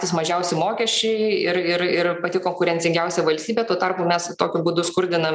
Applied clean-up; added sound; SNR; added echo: none; none; none; none.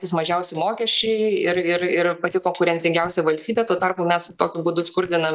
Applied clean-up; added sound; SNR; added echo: neural mask model DeepFilterNet 3.